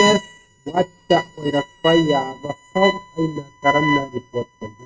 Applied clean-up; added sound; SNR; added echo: neural mask model RNNoise.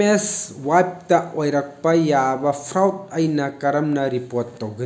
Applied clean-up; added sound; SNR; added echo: none; none; none; none.